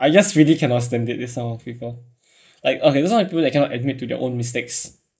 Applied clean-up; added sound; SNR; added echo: neural mask model Resemble Enhance denoiser.